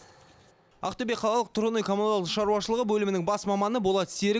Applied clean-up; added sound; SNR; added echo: none; none; none; none.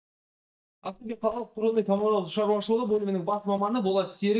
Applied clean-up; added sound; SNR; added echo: neural mask model DeepFilterNet 3.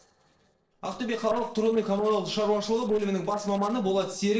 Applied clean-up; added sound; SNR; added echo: neural separator model SepFormer DNS4.